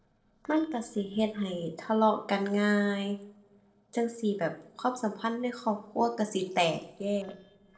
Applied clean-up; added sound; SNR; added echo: neural separator model SepFormer DNS4.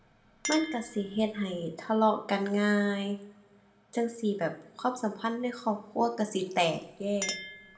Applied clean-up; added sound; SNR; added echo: none; Chink, clink; 15 dB; reverberation time 0.5 s.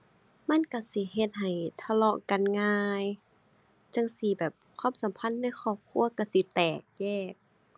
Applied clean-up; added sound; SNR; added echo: none; none; none; none.